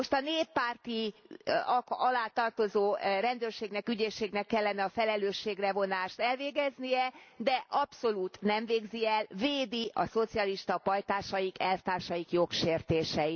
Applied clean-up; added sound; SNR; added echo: none; none; none; none.